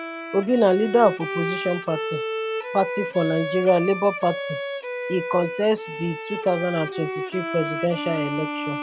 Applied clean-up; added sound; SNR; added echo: none; Bowed string instrument; 6 dB; none.